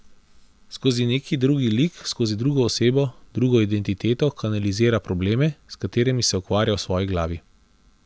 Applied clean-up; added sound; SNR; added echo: none; none; none; none.